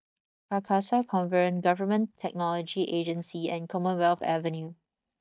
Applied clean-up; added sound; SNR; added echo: neural mask model DeepFilterNet 3.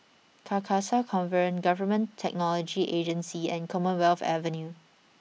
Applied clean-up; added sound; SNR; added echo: none; none; none; none.